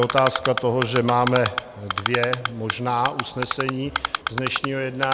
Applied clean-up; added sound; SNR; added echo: none; Typing; 4 dB; none.